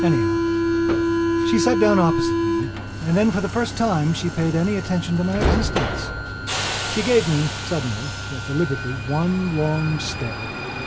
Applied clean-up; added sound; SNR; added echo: none; Subway, metro, underground; 1 dB; none.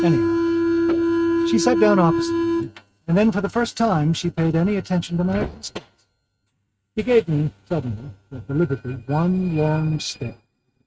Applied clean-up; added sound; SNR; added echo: neural mask model RNNoise.